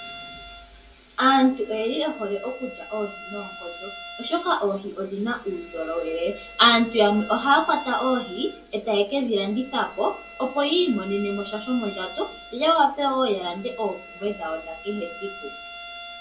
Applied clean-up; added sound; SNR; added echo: none; Bowed string instrument; 17 dB; reverberation time 0.2 s.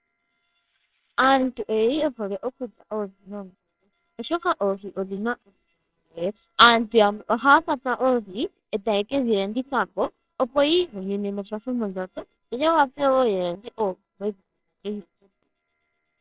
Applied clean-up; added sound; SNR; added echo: neural separator model SepFormer WHAMR!.